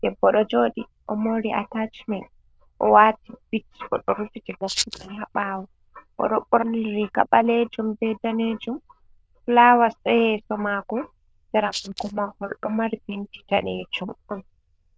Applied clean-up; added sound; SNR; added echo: neural diffusion model UNIVERSE++.